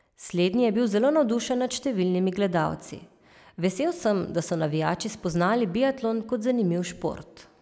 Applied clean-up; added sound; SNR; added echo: none; none; none; none.